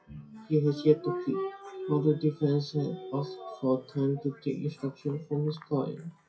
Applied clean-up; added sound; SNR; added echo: classical method WPE with log-MMSE.